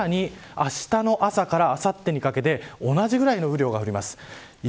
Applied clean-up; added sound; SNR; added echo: none; none; none; none.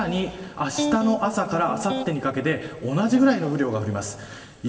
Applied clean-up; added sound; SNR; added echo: none; Electric guitar; 6 dB; reverberation time 2.7 s.